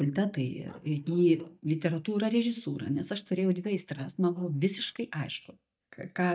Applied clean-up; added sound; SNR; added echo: neural mask model DeepFilterNet 3.